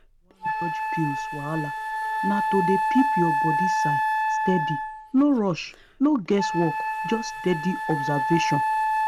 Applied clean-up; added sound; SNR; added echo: none; Wind instrument, woodwind instrument; 0 dB; none.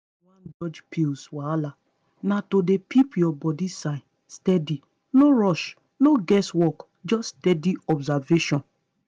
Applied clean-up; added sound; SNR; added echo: none; none; none; none.